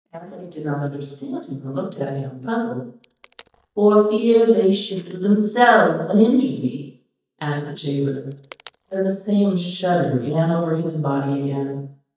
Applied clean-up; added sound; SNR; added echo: neural mask model DeepFilterNet 3.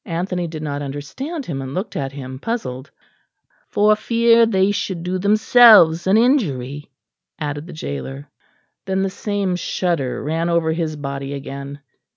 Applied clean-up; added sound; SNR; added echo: none; none; none; none.